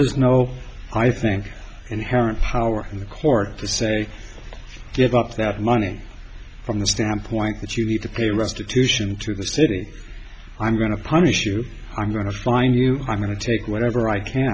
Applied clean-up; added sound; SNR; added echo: none; none; none; none.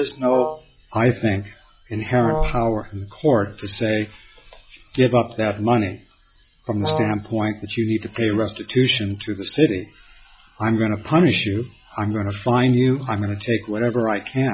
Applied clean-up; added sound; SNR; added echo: classical method log-MMSE.